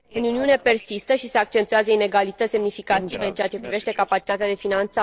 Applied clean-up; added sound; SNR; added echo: neural separator model SepFormer DNS4.